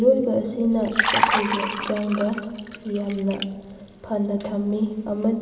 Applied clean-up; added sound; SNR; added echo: none; Liquid; 4 dB; reverberation time 2.2 s.